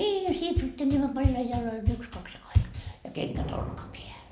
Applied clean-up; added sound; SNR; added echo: none; none; none; none.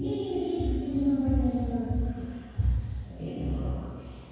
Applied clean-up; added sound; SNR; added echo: none; none; none; reverberation time 2.0 s.